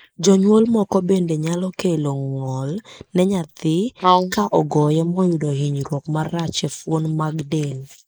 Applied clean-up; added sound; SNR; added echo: neural mask model Resemble Enhance denoiser.